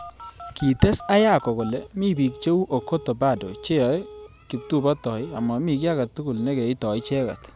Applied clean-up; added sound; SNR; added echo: none; Telephone; 19 dB; none.